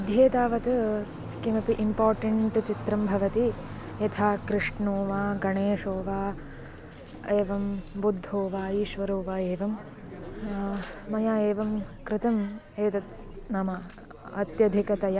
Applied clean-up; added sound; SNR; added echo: none; Engine; 17 dB; none.